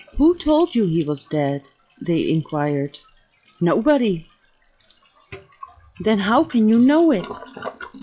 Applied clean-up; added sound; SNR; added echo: classical method log-MMSE.